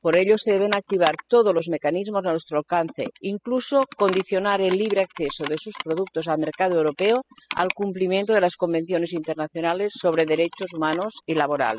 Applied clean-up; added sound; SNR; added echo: classical method spectral subtraction.